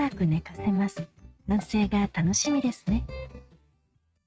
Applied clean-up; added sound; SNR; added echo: neural mask model RNNoise.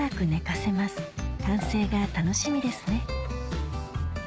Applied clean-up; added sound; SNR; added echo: none; Dishes, pots, and pans / Chink, clink; 20 dB; none.